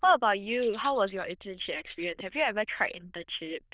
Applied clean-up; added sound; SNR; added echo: neural diffusion model UNIVERSE++.